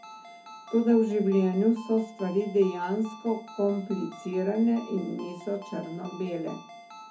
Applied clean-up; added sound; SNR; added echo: none; Ringtone; 19 dB; reverberation time 0.4 s.